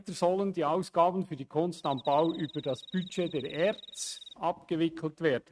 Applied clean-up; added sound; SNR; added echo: neural mask model RNNoise.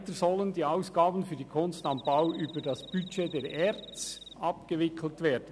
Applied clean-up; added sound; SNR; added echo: none; Cricket; 17 dB; none.